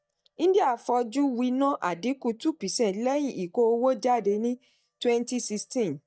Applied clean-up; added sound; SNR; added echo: neural mask model DeepFilterNet 3.